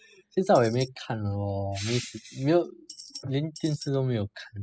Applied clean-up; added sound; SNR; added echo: classical method spectral subtraction.